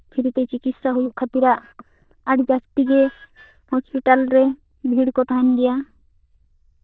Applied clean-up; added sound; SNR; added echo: neural diffusion model UNIVERSE++.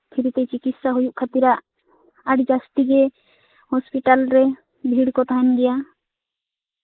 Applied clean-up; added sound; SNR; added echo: neural mask model Resemble Enhance denoiser.